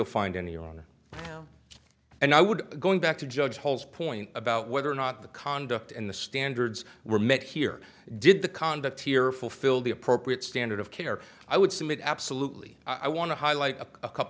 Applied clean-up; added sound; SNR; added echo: none; none; none; none.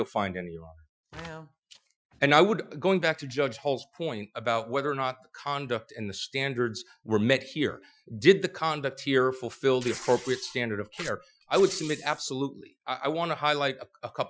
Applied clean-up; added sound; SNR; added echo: classical method Wiener filter.